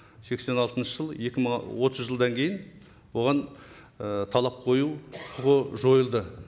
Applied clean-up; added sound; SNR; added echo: none; none; none; none.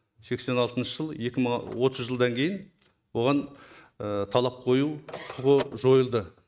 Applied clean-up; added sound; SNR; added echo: neural mask model RNNoise.